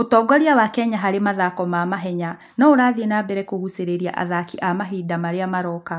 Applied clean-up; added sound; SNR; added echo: none; none; none; none.